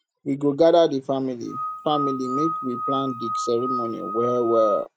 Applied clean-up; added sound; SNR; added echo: none; Screech / Glass; 5 dB; none.